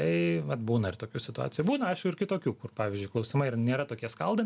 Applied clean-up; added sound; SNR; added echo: none; none; none; none.